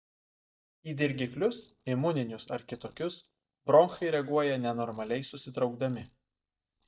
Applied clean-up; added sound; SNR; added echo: neural mask model DeepFilterNet 3.